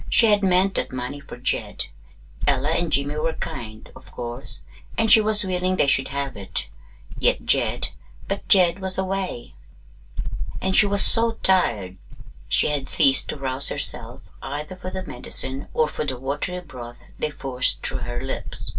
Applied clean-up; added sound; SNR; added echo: none; Insect; 5 dB; reverberation time 0.1 s.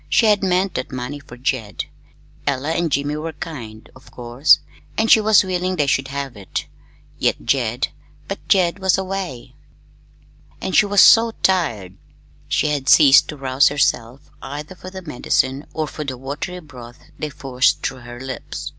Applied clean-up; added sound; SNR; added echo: none; none; none; none.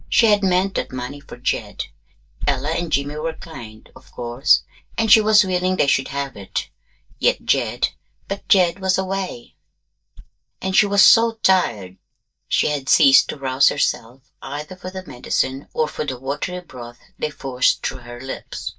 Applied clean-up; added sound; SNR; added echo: neural mask model DeepFilterNet 3.